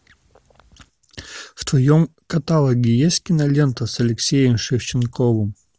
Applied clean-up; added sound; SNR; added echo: none; none; none; none.